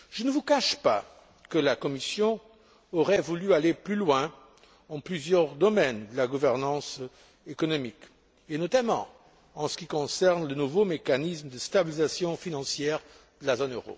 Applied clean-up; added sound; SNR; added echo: none; none; none; none.